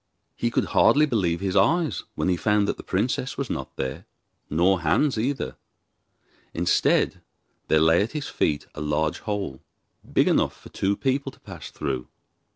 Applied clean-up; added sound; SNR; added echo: none; none; none; none.